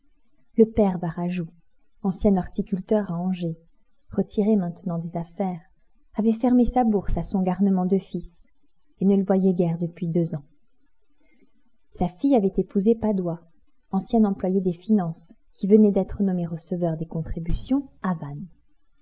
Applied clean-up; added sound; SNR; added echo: none; Bass drum; 7 dB; none.